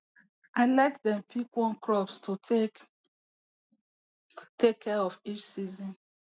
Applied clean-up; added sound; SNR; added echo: none; none; none; none.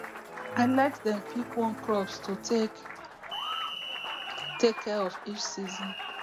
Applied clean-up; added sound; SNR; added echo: none; Applause; 7 dB; none.